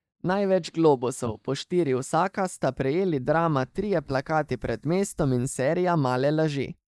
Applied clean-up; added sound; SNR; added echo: neural mask model DeepFilterNet 3.